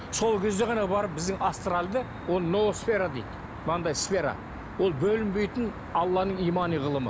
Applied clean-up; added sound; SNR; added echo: none; Traffic noise, roadway noise; 11 dB; none.